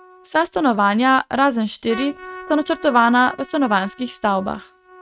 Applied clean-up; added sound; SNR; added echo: neural mask model RNNoise.